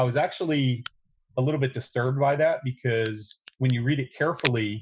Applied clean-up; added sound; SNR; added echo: classical method Wiener filter.